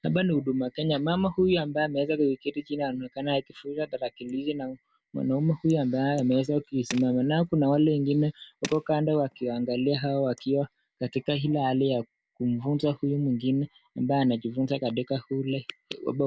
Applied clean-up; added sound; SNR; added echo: none; Tools; 17 dB; none.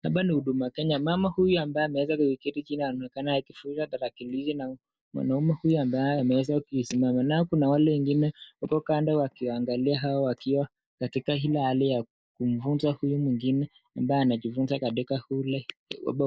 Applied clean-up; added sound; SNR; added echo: neural mask model DeepFilterNet 3.